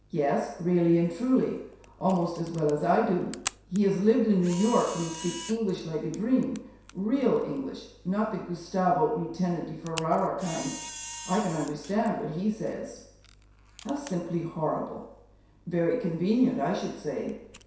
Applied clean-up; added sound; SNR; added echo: none; Camera; 18 dB; reverberation time 0.7 s.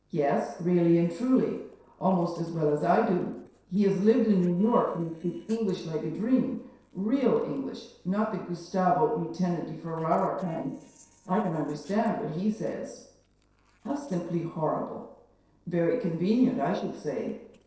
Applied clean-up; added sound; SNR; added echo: neural separator model SepFormer DNS4.